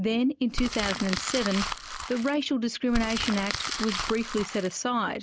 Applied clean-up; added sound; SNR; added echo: none; Crumpling, crinkling; 5 dB; none.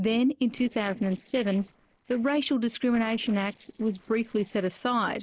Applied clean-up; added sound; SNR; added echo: neural separator model SepFormer DNS4.